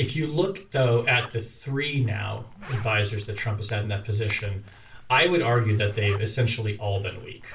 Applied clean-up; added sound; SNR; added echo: none; Zipper (clothing); 19 dB; reverberation time 0.3 s.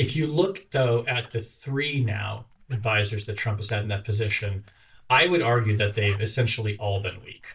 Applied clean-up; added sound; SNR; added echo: neural mask model DeepFilterNet 3.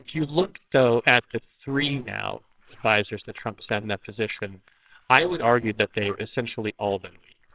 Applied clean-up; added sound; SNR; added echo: neural separator model SepFormer WHAMR!.